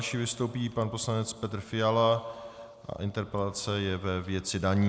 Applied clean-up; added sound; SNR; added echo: none; none; none; none.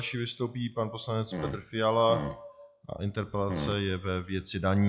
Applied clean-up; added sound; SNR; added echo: classical method log-MMSE.